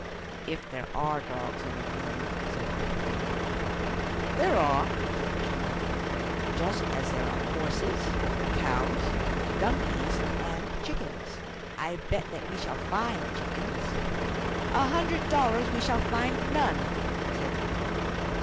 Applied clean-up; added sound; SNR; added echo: none; Truck; -4 dB; none.